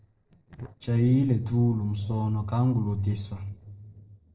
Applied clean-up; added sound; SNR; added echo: neural separator model SepFormer DNS4.